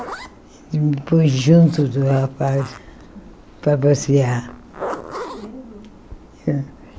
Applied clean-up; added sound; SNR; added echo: none; Zipper (clothing); 17 dB; none.